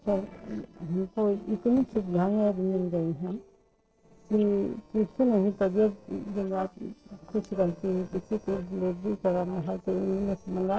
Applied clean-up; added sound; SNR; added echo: neural separator model SepFormer DNS4.